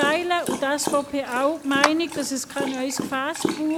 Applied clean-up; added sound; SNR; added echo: none; Dog + Clapping; 5 dB; none.